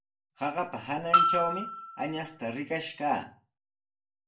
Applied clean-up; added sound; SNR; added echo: none; Bell; -5 dB; reverberation time 0.3 s.